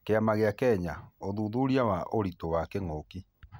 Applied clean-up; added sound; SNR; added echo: none; none; none; none.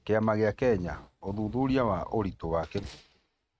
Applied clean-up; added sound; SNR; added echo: neural mask model RNNoise.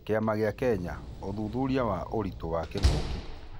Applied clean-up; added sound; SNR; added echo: none; Slam; 4 dB; none.